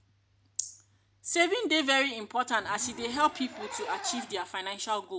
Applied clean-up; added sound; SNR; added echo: none; Zipper (clothing); 16 dB; none.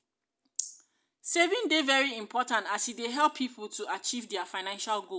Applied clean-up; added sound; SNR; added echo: none; none; none; none.